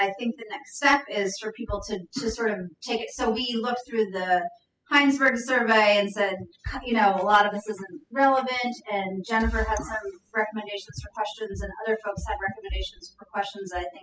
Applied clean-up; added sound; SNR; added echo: classical method spectral subtraction.